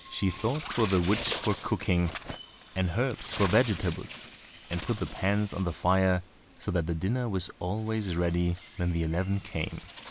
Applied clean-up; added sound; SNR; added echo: none; Bird; 11 dB; none.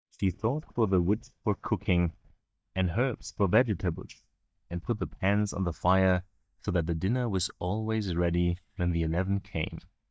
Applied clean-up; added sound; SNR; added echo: neural mask model DeepFilterNet 3.